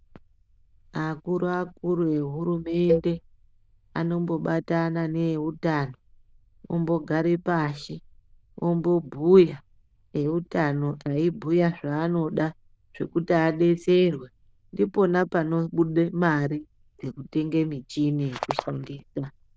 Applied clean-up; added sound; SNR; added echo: neural diffusion model UNIVERSE++.